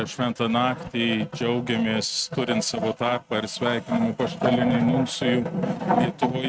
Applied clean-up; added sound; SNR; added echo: neural mask model RNNoise.